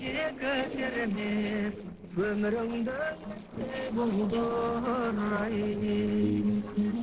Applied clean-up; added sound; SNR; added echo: neural separator model SepFormer DNS4.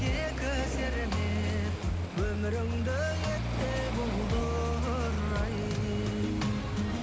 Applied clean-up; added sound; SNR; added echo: none; Waves, surf; 10 dB; none.